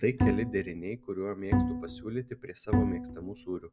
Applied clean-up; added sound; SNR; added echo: none; Bowed string instrument; -3 dB; none.